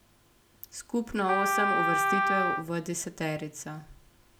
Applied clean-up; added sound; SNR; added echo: none; Wind instrument, woodwind instrument; -4 dB; none.